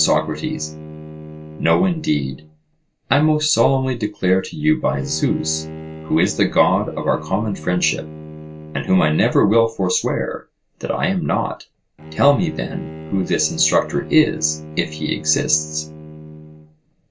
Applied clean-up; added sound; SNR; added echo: none; Bowed string instrument; 14 dB; reverberation time 0.2 s.